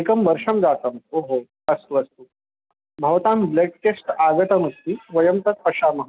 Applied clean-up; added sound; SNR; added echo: none; none; none; none.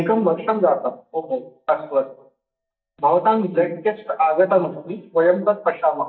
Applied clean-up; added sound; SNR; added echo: neural mask model DeepFilterNet 3.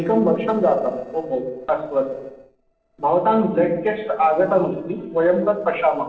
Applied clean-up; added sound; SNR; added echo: neural separator model SepFormer DNS4.